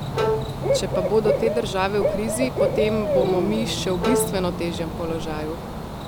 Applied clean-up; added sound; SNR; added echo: none; Bowed string instrument + Cricket / Bird; -1 dB; none.